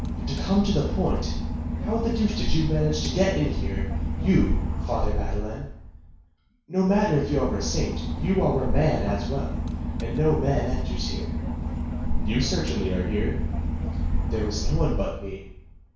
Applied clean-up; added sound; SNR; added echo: none; Engine / Boat, Water vehicle; -1 dB; reverberation time 0.6 s.